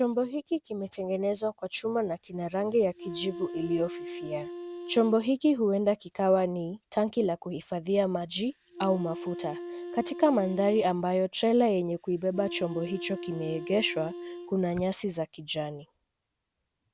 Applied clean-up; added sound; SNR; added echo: none; Wind instrument, woodwind instrument; 12 dB; none.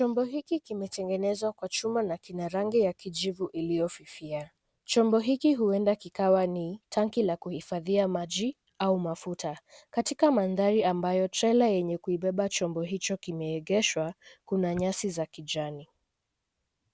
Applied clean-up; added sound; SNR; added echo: none; none; none; none.